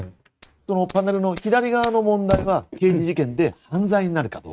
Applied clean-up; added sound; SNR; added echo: neural mask model RNNoise.